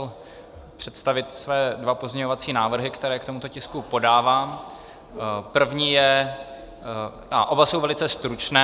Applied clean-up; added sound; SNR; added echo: none; none; none; none.